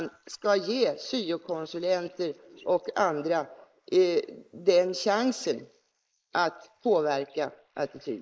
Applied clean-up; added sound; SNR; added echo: neural mask model Resemble Enhance denoiser.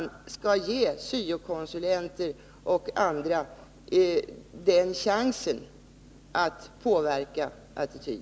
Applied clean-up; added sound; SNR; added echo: none; none; none; none.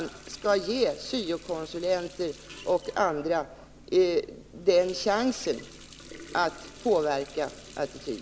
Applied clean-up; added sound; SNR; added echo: none; Water tap, faucet; 20 dB; none.